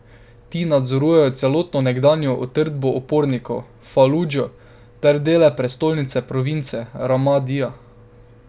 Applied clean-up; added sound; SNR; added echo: none; none; none; none.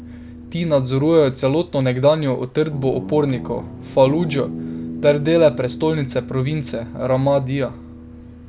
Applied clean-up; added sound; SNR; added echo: none; Guitar; 13 dB; none.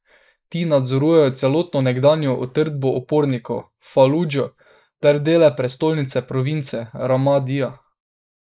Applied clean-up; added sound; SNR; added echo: neural mask model Resemble Enhance denoiser.